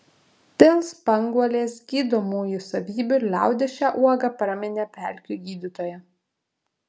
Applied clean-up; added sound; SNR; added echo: none; none; none; none.